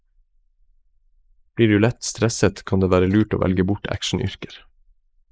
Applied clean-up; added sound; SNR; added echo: neural mask model Resemble Enhance denoiser.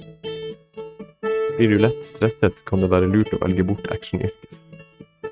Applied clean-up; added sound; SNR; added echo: neural mask model RNNoise.